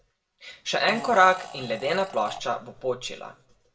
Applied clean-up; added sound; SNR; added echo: none; Fart; 14 dB; reverberation time 0.4 s.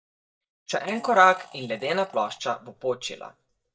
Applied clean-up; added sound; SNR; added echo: neural mask model DeepFilterNet 3.